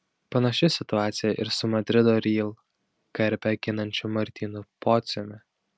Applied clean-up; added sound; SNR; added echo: none; none; none; none.